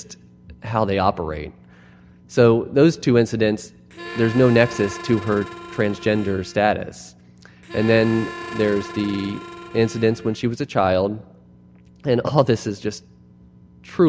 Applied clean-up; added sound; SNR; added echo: none; Harmonica; 14 dB; none.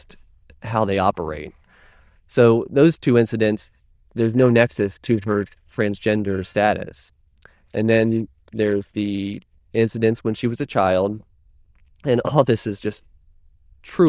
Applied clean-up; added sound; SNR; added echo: neural diffusion model UNIVERSE++.